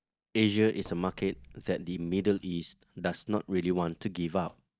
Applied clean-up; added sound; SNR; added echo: neural mask model DeepFilterNet 3.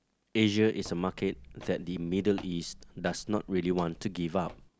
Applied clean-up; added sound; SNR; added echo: none; Walk, footsteps; 18 dB; none.